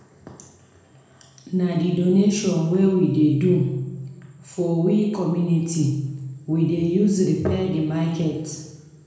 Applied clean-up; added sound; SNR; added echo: none; none; none; reverberation time 1.0 s.